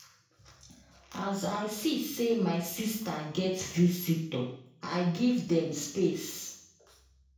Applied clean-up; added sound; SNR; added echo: none; none; none; reverberation time 0.6 s.